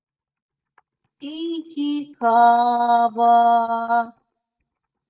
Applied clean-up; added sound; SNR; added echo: neural mask model DeepFilterNet 3.